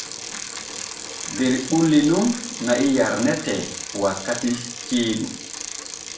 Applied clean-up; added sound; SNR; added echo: none; Bicycle; 9 dB; reverberation time 0.4 s.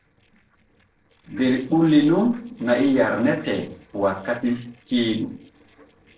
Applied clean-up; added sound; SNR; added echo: neural separator model SepFormer DNS4.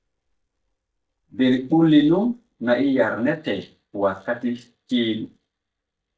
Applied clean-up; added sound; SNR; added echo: neural mask model DeepFilterNet 3.